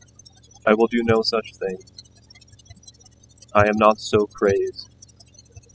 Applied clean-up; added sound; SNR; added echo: classical method spectral subtraction.